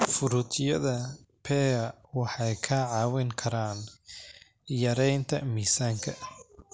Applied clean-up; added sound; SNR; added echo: none; none; none; none.